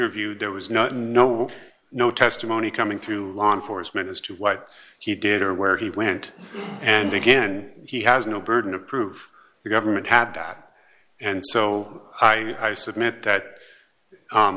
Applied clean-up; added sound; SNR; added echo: none; none; none; none.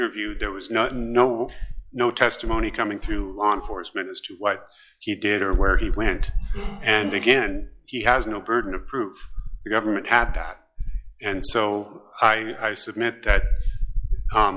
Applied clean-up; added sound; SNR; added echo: classical method log-MMSE.